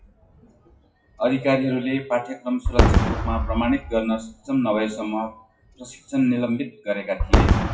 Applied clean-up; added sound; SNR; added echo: classical method WPE with log-MMSE.